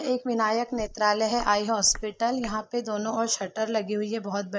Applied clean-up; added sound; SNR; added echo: neural mask model Resemble Enhance denoiser.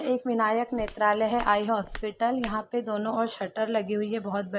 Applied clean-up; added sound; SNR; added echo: none; Walk, footsteps; 15 dB; none.